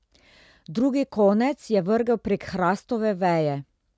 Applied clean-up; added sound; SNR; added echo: none; none; none; none.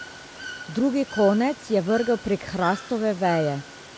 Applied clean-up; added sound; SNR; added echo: none; Water / Bird; 15 dB; none.